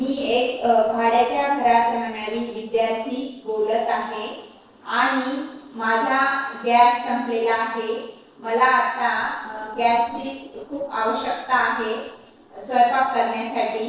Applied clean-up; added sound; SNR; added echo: neural separator model SepFormer DNS4.